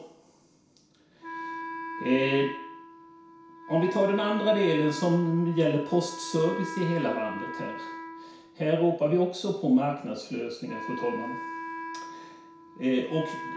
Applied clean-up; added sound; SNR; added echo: none; Wind instrument, woodwind instrument; 11 dB; reverberation time 0.6 s.